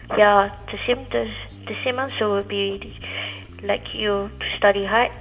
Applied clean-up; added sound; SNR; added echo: none; Bass guitar; 17 dB; reverberation time 0.9 s.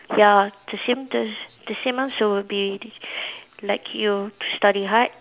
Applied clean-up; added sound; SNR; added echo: none; none; none; none.